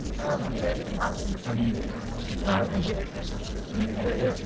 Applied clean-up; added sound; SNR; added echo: neural separator model SepFormer DNS4.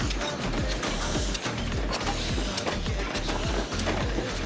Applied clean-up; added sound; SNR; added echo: none; Hiss; 2 dB; none.